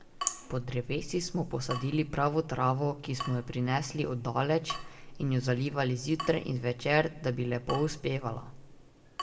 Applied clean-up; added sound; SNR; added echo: none; Drip / Water tap, faucet; 13 dB; reverberation time 1.0 s.